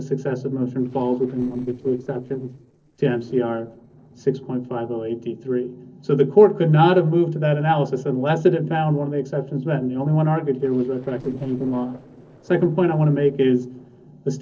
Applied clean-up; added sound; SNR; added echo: neural separator model SepFormer DNS4.